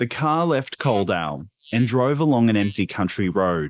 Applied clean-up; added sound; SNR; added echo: neural mask model Resemble Enhance denoiser.